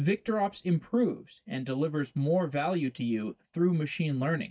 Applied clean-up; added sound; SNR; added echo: neural mask model DeepFilterNet 3.